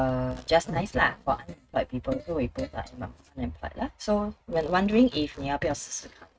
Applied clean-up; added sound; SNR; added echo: neural mask model RNNoise.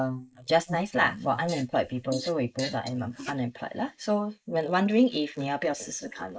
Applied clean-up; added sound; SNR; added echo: neural mask model Resemble Enhance denoiser.